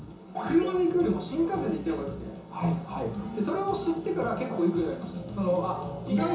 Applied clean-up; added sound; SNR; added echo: none; none; none; reverberation time 0.7 s.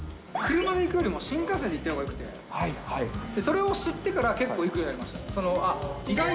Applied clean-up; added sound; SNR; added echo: none; none; none; none.